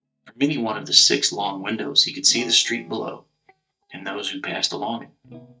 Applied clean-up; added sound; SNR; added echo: neural mask model DeepFilterNet 3.